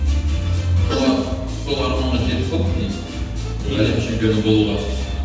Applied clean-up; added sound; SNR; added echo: none; Fixed-wing aircraft, airplane; 18 dB; reverberation time 1.1 s.